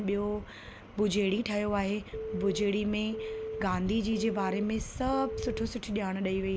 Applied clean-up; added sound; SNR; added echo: none; Telephone; 8 dB; none.